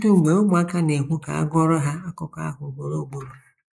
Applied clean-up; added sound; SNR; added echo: neural mask model Resemble Enhance denoiser.